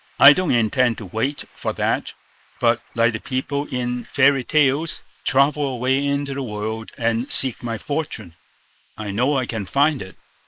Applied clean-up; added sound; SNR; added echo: neural mask model Resemble Enhance denoiser.